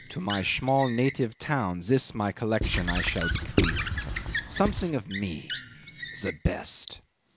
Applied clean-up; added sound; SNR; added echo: none; Squeak / Writing; 4 dB; none.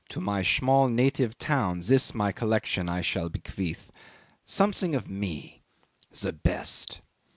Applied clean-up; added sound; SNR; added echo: none; none; none; none.